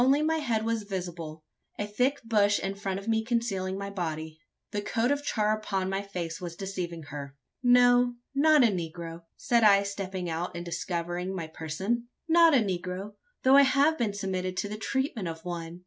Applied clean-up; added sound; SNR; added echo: none; none; none; none.